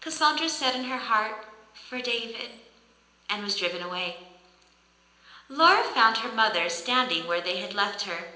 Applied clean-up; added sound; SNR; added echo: none; none; none; reverberation time 0.8 s.